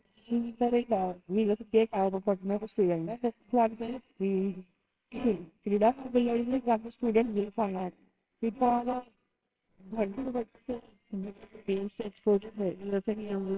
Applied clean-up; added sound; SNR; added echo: neural separator model SepFormer WHAMR!.